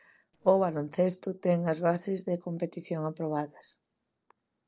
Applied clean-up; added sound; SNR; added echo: neural separator model SepFormer DNS4.